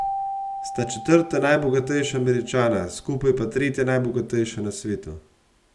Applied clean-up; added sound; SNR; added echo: none; Keyboard (musical); 12 dB; none.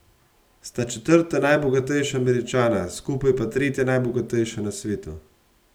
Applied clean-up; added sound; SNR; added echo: none; none; none; none.